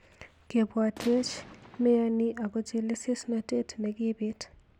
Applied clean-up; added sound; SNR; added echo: none; Gunshot, gunfire; 17 dB; none.